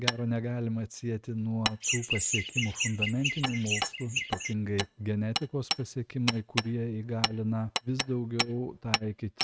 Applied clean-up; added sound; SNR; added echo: neural mask model RNNoise.